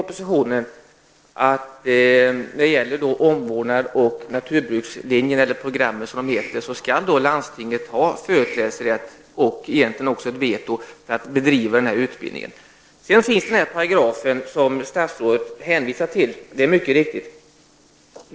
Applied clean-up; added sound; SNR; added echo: neural separator model SepFormer DNS4.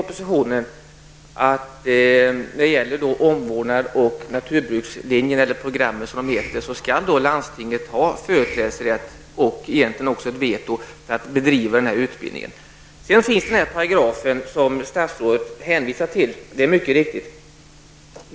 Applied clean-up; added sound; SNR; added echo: none; Hiss; 19 dB; none.